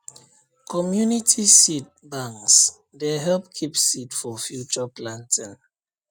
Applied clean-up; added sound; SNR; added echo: none; none; none; none.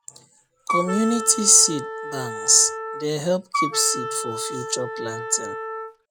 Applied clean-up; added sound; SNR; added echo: none; Wind instrument, woodwind instrument; 6 dB; none.